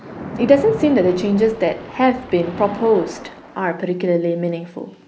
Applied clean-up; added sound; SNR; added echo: none; Splash, splatter; 14 dB; none.